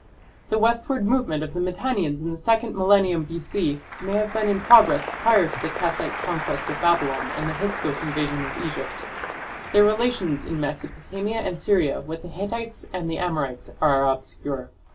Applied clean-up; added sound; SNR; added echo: none; Applause; 11 dB; reverberation time 0.2 s.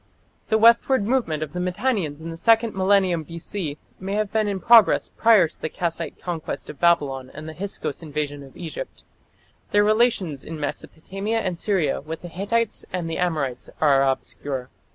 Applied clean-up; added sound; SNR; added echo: none; none; none; none.